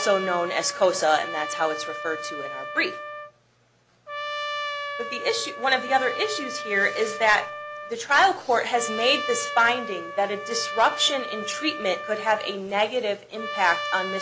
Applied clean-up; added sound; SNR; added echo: none; Trumpet; 8 dB; none.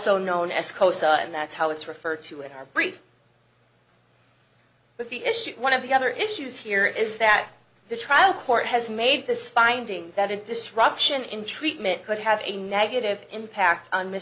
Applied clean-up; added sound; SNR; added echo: none; none; none; none.